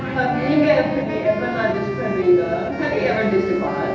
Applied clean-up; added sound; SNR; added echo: none; Wind instrument, woodwind instrument; 10 dB; reverberation time 0.8 s.